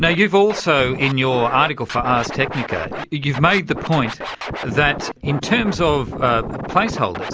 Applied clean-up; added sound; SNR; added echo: none; Scratching (performance technique); 9 dB; none.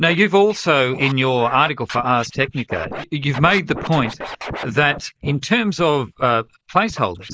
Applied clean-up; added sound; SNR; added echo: neural mask model Resemble Enhance denoiser.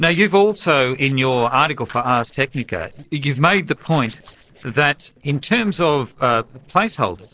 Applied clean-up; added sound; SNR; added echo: neural separator model SepFormer DNS4.